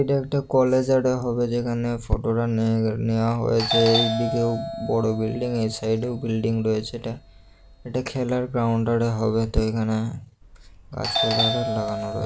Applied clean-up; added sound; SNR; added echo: none; Doorbell; 7 dB; none.